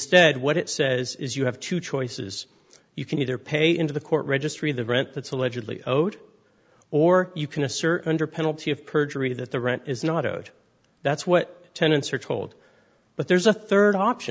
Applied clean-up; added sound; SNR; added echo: none; none; none; none.